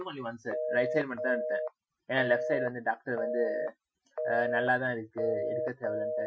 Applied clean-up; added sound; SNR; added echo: classical method Wiener filter.